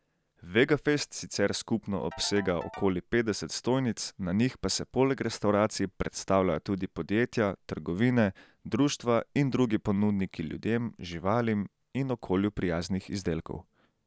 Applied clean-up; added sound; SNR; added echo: none; Ringtone / Keyboard (musical); 19 dB; none.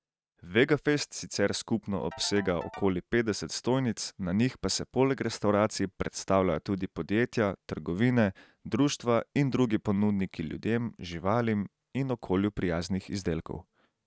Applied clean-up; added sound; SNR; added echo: neural mask model RNNoise.